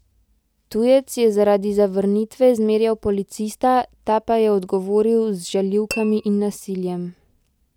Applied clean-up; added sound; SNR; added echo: none; Tap / Glass; 17 dB; none.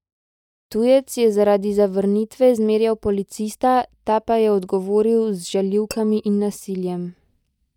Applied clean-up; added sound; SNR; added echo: neural mask model DeepFilterNet 3.